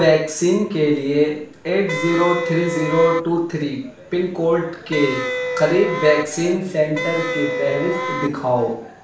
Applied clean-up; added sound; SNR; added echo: none; Wind instrument, woodwind instrument; 5 dB; reverberation time 0.5 s.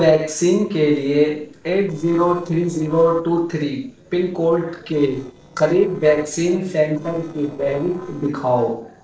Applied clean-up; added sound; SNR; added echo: neural separator model SepFormer DNS4.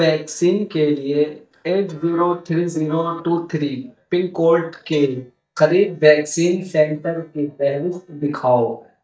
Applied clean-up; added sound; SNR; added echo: neural mask model DeepFilterNet 3.